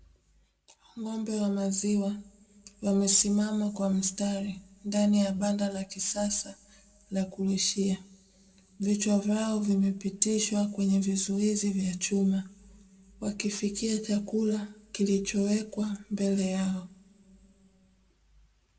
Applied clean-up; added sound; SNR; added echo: none; none; none; reverberation time 1.5 s.